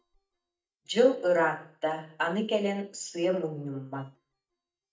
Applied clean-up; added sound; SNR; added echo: neural mask model DeepFilterNet 3.